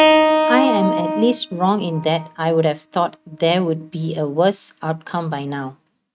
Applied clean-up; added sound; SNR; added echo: neural mask model RNNoise.